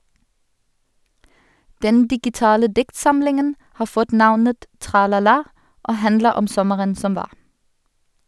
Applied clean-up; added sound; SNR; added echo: none; none; none; none.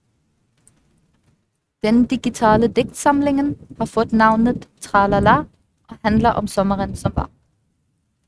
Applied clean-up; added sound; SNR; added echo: neural mask model RNNoise.